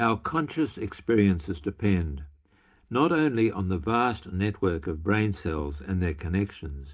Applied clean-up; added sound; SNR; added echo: none; none; none; reverberation time 0.3 s.